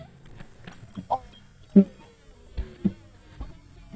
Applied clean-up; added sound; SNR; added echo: neural mask model DeepFilterNet 3.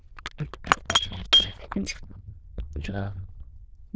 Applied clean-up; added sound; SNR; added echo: neural diffusion model UNIVERSE++.